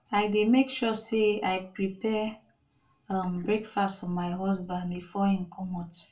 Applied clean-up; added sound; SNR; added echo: none; none; none; reverberation time 0.2 s.